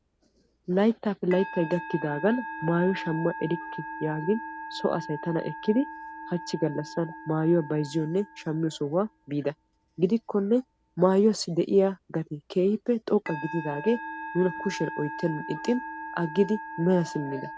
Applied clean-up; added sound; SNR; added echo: none; Musical instrument; 12 dB; none.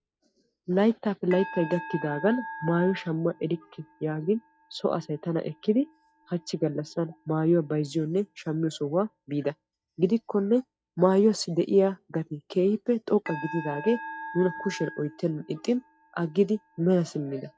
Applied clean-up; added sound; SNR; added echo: classical method log-MMSE.